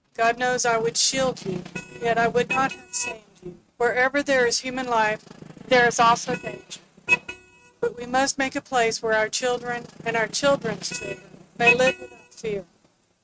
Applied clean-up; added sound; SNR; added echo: neural mask model RNNoise.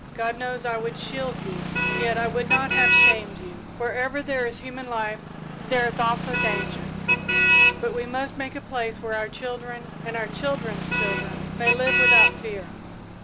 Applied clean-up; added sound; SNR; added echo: none; Motor vehicle (road); -3 dB; none.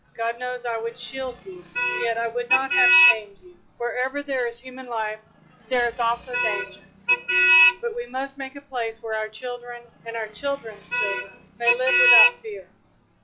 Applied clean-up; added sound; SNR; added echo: classical method log-MMSE.